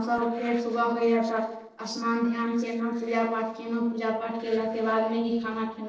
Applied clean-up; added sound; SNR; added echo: neural separator model SepFormer DNS4.